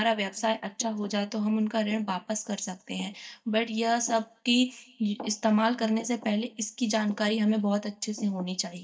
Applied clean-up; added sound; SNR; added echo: neural mask model DeepFilterNet 3.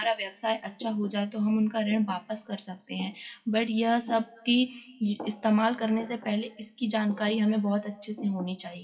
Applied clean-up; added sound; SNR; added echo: classical method WPE with log-MMSE.